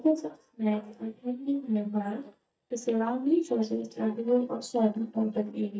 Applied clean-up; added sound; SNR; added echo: neural mask model DeepFilterNet 3.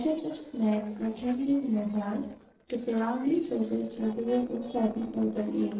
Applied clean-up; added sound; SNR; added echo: neural separator model SepFormer DNS4.